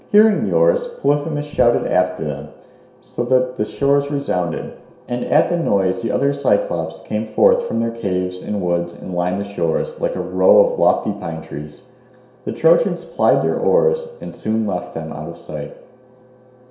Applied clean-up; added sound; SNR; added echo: none; none; none; reverberation time 0.7 s.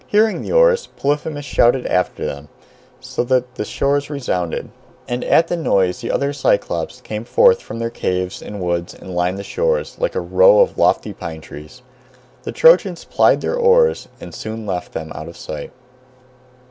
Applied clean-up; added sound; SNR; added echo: none; none; none; none.